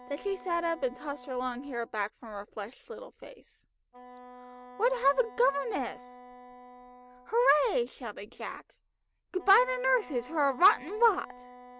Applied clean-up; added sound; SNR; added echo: none; Wind instrument, woodwind instrument; 20 dB; none.